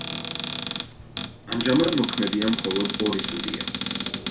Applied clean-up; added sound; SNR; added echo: none; Cupboard open or close; 3 dB; reverberation time 0.3 s.